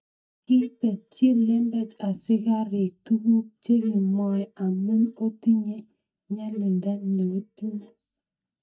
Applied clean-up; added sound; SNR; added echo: neural mask model DeepFilterNet 3.